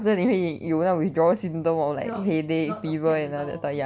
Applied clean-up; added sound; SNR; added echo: none; none; none; none.